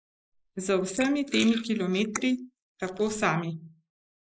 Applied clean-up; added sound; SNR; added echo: neural mask model Resemble Enhance denoiser.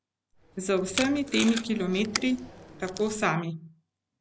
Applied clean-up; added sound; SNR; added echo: none; Packing tape, duct tape; 9 dB; none.